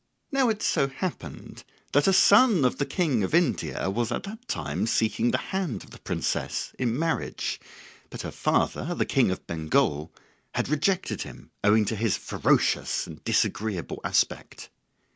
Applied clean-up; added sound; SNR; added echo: none; none; none; none.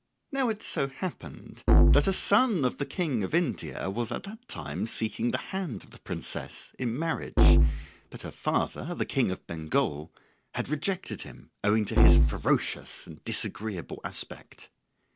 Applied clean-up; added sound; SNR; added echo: none; Musical instrument; -4 dB; none.